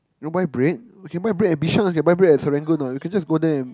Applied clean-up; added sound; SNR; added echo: none; none; none; none.